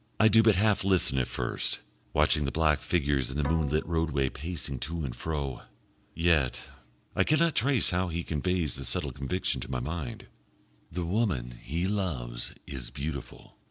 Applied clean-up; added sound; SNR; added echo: none; Bowed string instrument; 16 dB; none.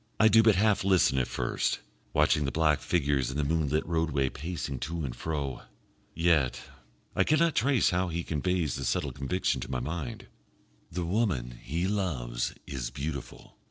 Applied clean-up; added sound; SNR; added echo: neural separator model SepFormer DNS4.